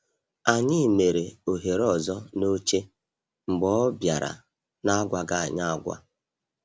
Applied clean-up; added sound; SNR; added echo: none; none; none; none.